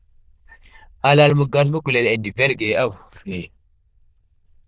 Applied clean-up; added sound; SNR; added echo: neural diffusion model UNIVERSE++.